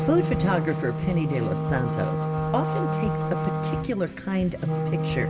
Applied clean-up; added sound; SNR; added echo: none; Wind instrument, woodwind instrument; 0 dB; reverberation time 0.9 s.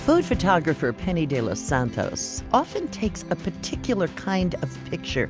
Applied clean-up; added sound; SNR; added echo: none; none; none; none.